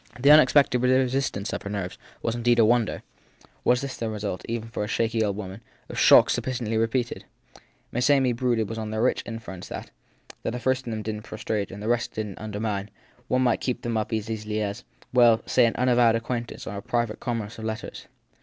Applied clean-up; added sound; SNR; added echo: none; none; none; none.